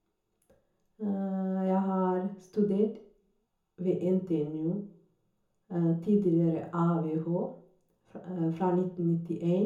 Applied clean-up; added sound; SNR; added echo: none; none; none; reverberation time 0.5 s.